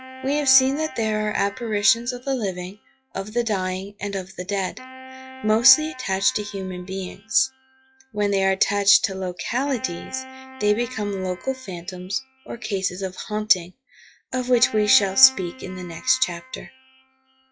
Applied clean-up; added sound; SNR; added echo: classical method log-MMSE.